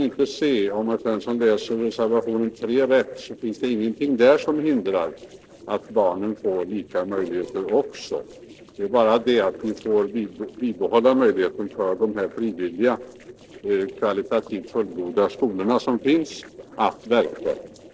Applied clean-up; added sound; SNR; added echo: neural separator model SepFormer DNS4.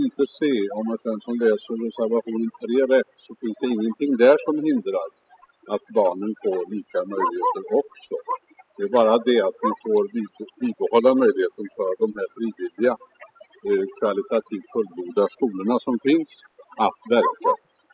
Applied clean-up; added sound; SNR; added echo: classical method spectral subtraction.